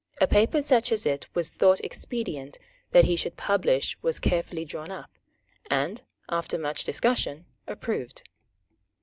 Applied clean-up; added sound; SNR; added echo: none; none; none; none.